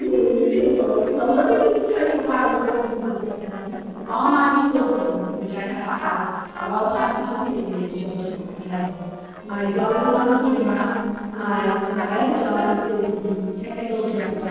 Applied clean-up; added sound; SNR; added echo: neural separator model SepFormer DNS4.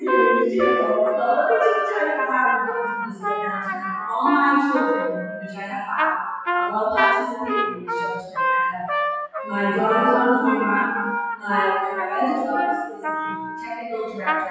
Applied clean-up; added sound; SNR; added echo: classical method WPE with log-MMSE.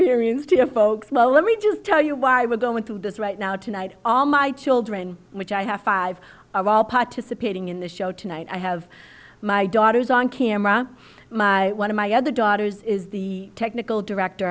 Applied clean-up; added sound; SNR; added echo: none; none; none; none.